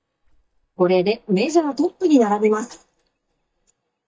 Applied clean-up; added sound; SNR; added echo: neural mask model DeepFilterNet 3.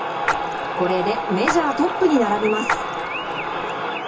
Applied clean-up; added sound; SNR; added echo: none; Splash, splatter; 9 dB; reverberation time 0.2 s.